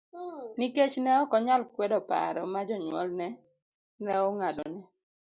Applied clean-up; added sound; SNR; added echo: none; none; none; none.